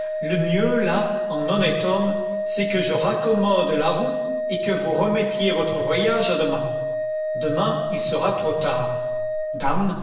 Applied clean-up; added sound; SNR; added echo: none; Organ; 2 dB; reverberation time 1.0 s.